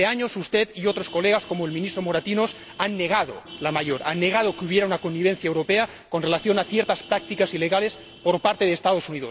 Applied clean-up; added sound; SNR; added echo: none; Vehicle horn, car horn, honking; 19 dB; none.